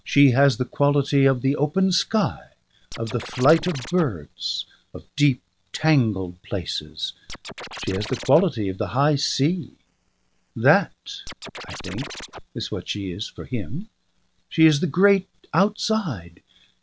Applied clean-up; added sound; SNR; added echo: none; Scratching (performance technique); 12 dB; none.